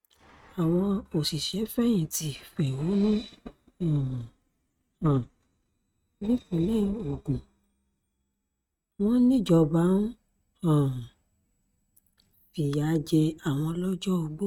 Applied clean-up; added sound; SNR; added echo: neural mask model RNNoise.